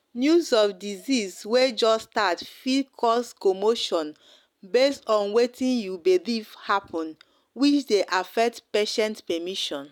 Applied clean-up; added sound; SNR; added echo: none; none; none; none.